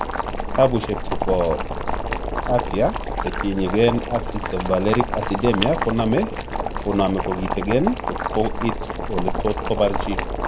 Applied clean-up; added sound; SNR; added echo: none; Boiling; 2 dB; none.